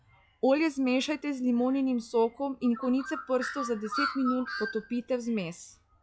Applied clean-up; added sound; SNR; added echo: classical method log-MMSE.